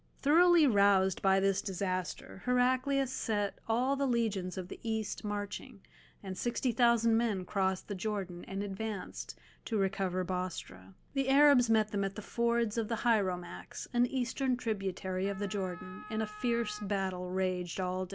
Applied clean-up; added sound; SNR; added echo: none; Wind instrument, woodwind instrument; 17 dB; none.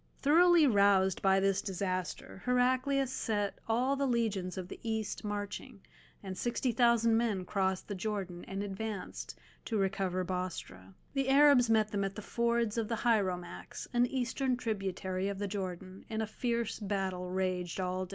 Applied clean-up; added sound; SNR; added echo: none; none; none; none.